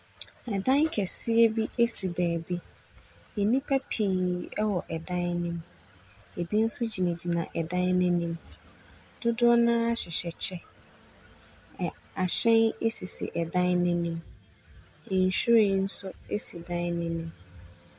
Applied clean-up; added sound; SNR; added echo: none; none; none; none.